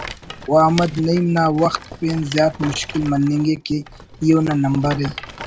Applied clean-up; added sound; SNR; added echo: none; Rattle; 15 dB; none.